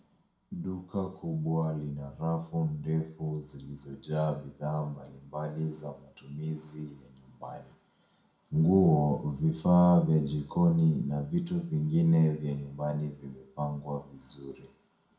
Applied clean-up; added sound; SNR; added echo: none; none; none; reverberation time 0.5 s.